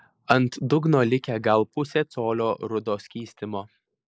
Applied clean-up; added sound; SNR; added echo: neural mask model Resemble Enhance denoiser.